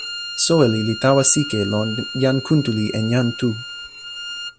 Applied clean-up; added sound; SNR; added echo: none; Bowed string instrument; 11 dB; none.